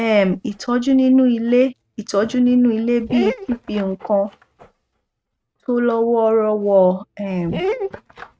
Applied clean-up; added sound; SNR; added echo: neural mask model RNNoise.